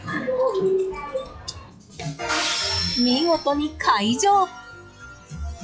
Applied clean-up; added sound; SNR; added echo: classical method log-MMSE.